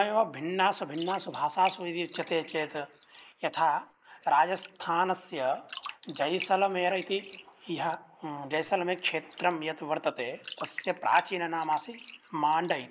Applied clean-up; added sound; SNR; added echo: neural mask model Resemble Enhance denoiser.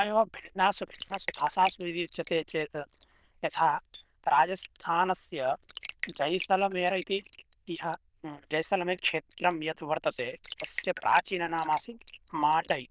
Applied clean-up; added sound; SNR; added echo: neural diffusion model UNIVERSE++.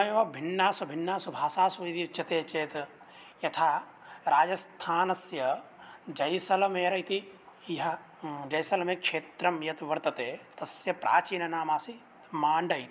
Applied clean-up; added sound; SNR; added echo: none; none; none; none.